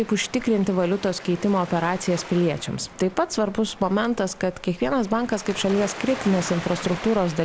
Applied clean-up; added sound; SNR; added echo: none; Waves, surf; 14 dB; none.